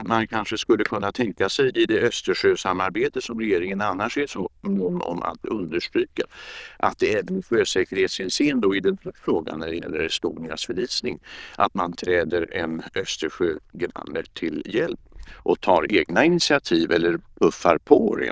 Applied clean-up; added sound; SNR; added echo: neural diffusion model UNIVERSE++.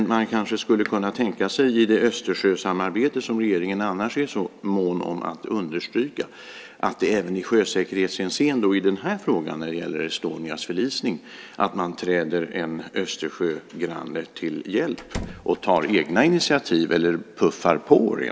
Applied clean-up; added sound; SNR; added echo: none; Slam; 12 dB; none.